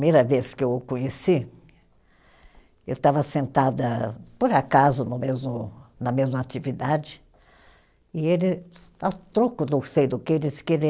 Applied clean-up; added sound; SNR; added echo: none; none; none; none.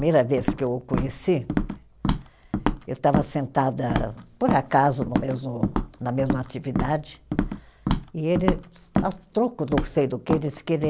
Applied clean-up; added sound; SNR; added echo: none; Walk, footsteps; 3 dB; none.